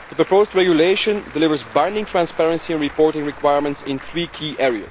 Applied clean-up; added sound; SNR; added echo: none; Applause / Crowd; 18 dB; none.